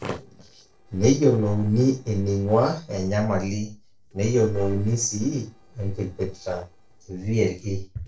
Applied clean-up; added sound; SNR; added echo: neural separator model SepFormer DNS4.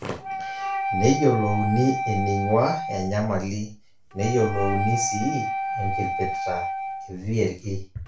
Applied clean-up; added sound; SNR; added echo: none; Wind instrument, woodwind instrument; 4 dB; reverberation time 0.3 s.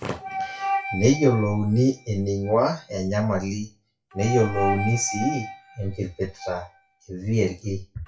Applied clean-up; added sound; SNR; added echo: classical method WPE with log-MMSE.